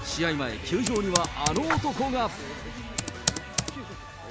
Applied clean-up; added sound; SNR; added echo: none; Splash, splatter + Computer keyboard; 4 dB; none.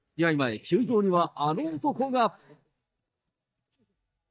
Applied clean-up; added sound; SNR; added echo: neural mask model DeepFilterNet 3.